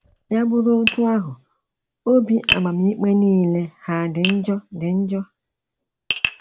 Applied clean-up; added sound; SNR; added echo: none; Tap; 9 dB; none.